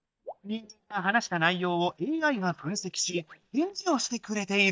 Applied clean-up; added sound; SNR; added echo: neural mask model DeepFilterNet 3.